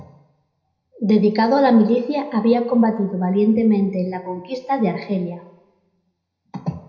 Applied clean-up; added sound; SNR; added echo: none; none; none; reverberation time 0.7 s.